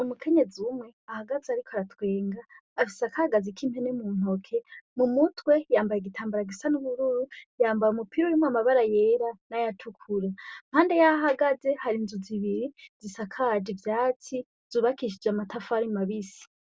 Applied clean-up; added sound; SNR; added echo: none; none; none; none.